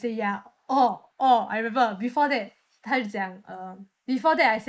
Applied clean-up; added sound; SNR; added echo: neural mask model Resemble Enhance denoiser.